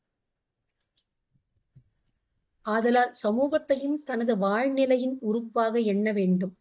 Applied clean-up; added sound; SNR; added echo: neural mask model DeepFilterNet 3.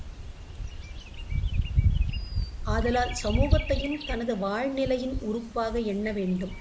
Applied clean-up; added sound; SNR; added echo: none; Bird vocalization, bird call, bird song; -1 dB; none.